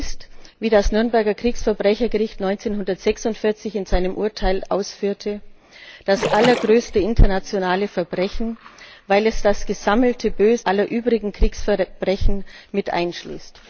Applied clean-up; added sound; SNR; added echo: none; Splash, splatter; 6 dB; none.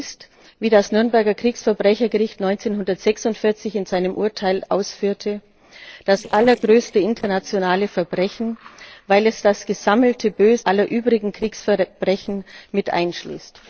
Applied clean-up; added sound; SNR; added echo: neural separator model SepFormer DNS4.